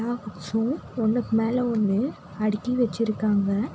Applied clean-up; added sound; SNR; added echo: none; none; none; none.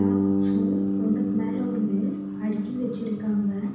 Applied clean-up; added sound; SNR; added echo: none; Bass guitar; -2 dB; reverberation time 0.9 s.